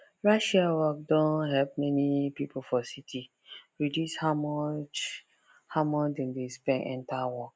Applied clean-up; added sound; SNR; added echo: none; none; none; none.